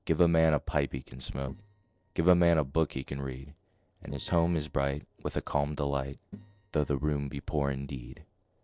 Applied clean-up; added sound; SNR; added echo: neural separator model SepFormer DNS4.